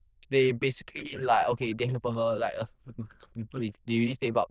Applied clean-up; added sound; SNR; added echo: neural diffusion model UNIVERSE++.